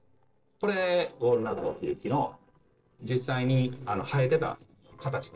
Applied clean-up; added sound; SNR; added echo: neural separator model SepFormer DNS4.